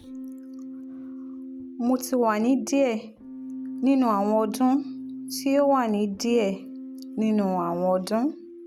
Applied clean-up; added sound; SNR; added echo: none; Keyboard (musical); 12 dB; none.